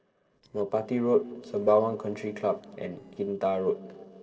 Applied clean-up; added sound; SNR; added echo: neural separator model SepFormer DNS4.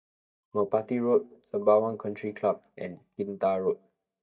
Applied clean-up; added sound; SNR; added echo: neural mask model DeepFilterNet 3.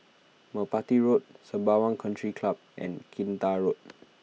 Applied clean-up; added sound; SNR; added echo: none; none; none; none.